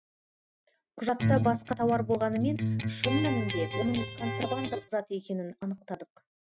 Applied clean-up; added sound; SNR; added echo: neural mask model RNNoise.